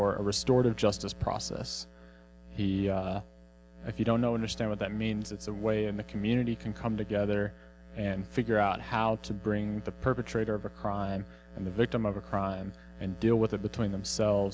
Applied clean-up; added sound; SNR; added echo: none; none; none; none.